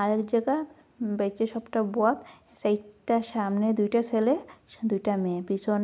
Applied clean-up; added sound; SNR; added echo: none; none; none; none.